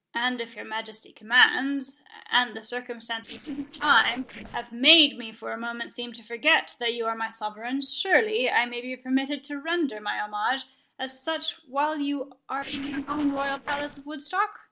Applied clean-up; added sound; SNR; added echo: neural separator model SepFormer DNS4.